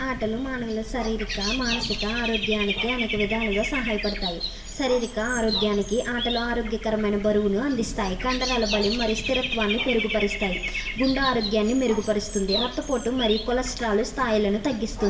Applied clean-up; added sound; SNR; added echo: none; Bird / Dog; 6 dB; reverberation time 0.7 s.